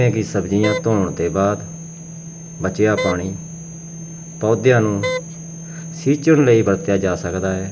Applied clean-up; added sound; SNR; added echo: none; Wind instrument, woodwind instrument; 8 dB; none.